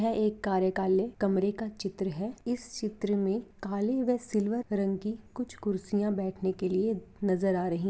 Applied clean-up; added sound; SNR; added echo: none; none; none; none.